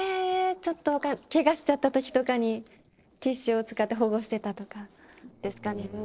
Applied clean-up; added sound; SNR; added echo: neural separator model SepFormer DNS4.